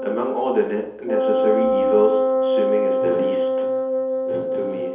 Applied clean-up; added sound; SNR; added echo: none; Wind instrument, woodwind instrument; -4 dB; reverberation time 2.2 s.